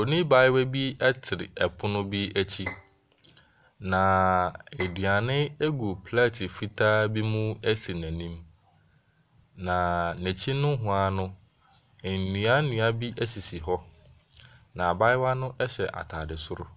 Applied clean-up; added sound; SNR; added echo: none; Bowed string instrument; 16 dB; none.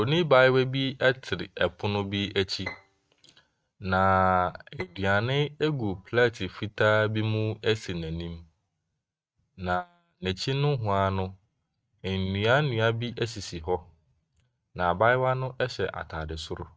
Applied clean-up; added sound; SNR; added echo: neural mask model RNNoise.